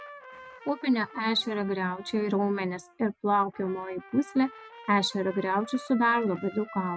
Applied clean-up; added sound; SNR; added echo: none; Trumpet; 19 dB; none.